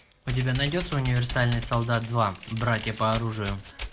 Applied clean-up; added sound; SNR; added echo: none; Computer keyboard; 12 dB; none.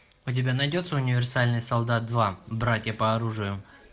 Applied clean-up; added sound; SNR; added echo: none; none; none; none.